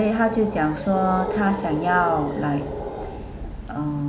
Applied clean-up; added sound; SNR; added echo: none; Animal; 7 dB; none.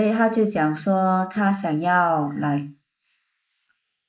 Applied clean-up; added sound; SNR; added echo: neural mask model Resemble Enhance denoiser.